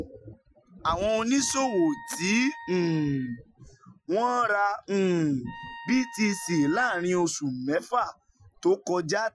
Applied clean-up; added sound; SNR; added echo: classical method Wiener filter.